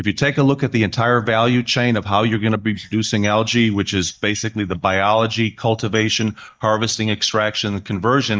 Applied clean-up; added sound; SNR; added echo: neural mask model DeepFilterNet 3.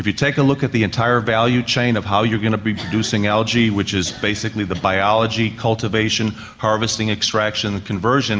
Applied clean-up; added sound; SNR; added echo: none; none; none; none.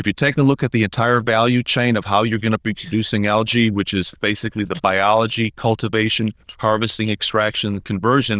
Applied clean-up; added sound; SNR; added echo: neural diffusion model UNIVERSE++.